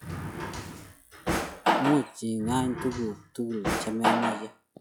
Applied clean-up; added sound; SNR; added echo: classical method log-MMSE.